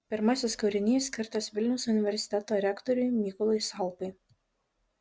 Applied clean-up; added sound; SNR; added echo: none; none; none; none.